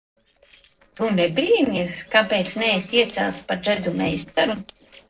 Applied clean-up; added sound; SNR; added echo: neural separator model SepFormer DNS4.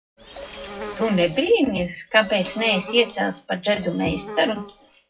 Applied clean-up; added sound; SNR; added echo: classical method WPE with log-MMSE.